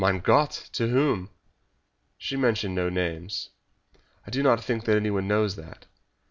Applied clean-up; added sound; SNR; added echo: none; none; none; none.